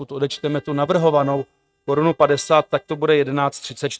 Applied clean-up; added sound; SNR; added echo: neural mask model RNNoise.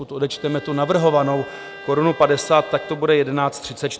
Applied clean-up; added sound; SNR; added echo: none; Bowed string instrument; 18 dB; none.